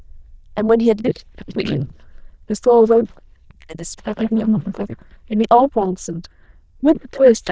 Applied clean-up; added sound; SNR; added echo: neural diffusion model UNIVERSE++.